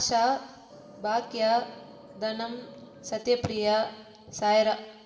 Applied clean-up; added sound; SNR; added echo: none; Vehicle; 20 dB; reverberation time 2.3 s.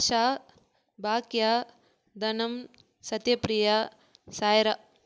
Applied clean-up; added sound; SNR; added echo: none; none; none; none.